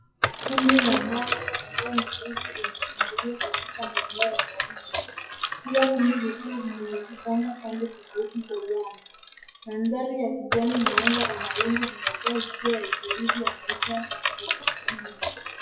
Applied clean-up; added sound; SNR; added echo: classical method WPE with log-MMSE.